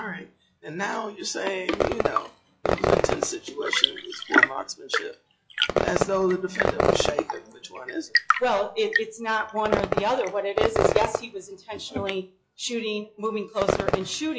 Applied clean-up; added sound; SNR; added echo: classical method log-MMSE.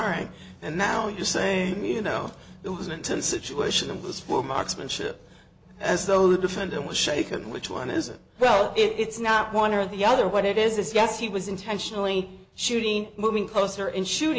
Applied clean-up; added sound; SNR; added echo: none; none; none; none.